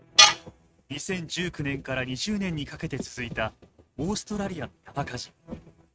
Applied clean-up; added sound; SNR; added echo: neural mask model RNNoise.